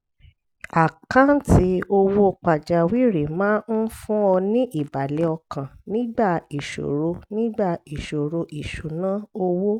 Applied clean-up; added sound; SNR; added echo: none; none; none; none.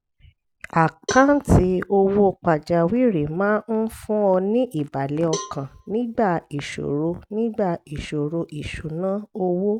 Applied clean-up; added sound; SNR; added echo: none; Cowbell; 16 dB; none.